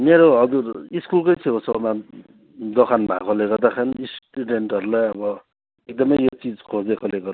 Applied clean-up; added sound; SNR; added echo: none; none; none; none.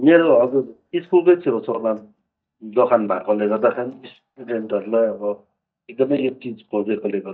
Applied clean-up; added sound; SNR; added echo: neural mask model DeepFilterNet 3.